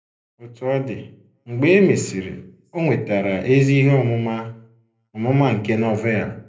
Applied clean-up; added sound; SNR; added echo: none; none; none; reverberation time 0.4 s.